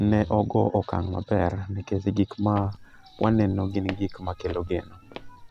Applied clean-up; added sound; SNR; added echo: none; Walk, footsteps; 17 dB; none.